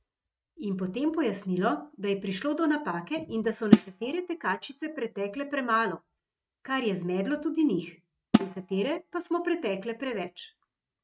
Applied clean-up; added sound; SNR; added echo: neural mask model RNNoise.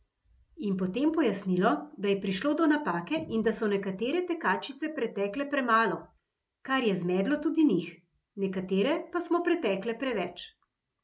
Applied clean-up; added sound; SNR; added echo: none; none; none; none.